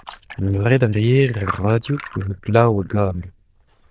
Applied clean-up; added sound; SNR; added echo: neural diffusion model UNIVERSE++.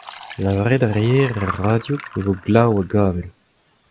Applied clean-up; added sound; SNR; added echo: none; Liquid; 17 dB; none.